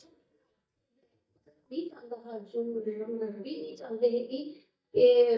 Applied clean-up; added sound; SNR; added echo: neural mask model DeepFilterNet 3.